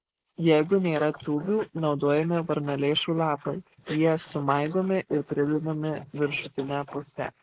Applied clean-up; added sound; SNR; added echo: neural mask model Resemble Enhance denoiser.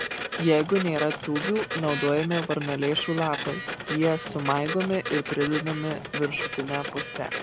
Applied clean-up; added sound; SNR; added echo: none; Printer; 6 dB; none.